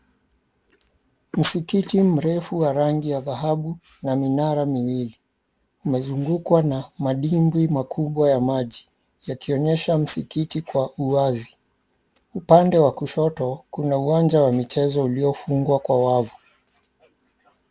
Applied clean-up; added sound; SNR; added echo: none; none; none; none.